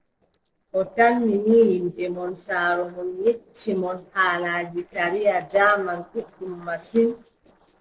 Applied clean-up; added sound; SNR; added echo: neural separator model SepFormer DNS4.